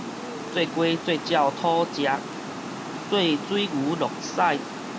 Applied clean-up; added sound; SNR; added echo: none; Water; 8 dB; none.